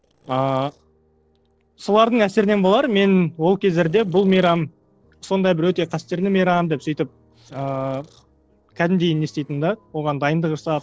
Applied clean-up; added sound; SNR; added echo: neural separator model SepFormer DNS4.